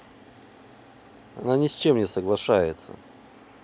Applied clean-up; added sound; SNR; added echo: none; none; none; none.